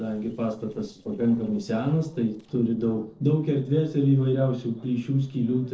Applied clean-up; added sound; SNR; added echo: neural separator model SepFormer DNS4.